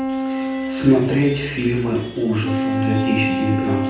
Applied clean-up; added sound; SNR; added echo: none; Wind instrument, woodwind instrument; 3 dB; reverberation time 0.9 s.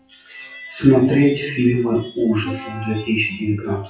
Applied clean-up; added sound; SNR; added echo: classical method WPE with log-MMSE.